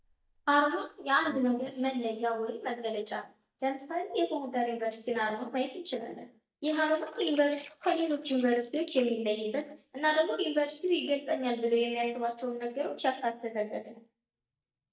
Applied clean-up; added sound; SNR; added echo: neural mask model DeepFilterNet 3.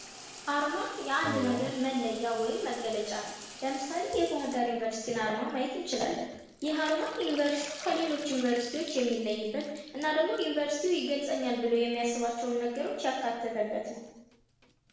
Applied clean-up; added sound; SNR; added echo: none; Bathtub (filling or washing) / Water tap, faucet; 14 dB; reverberation time 0.9 s.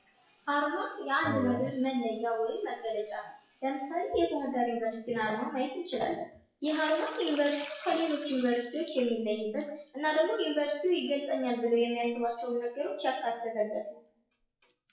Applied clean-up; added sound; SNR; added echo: classical method WPE with log-MMSE.